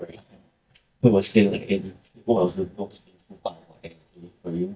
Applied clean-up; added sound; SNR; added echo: neural mask model DeepFilterNet 3.